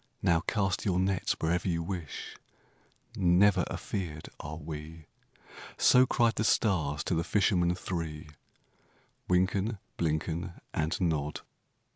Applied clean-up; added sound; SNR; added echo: none; none; none; none.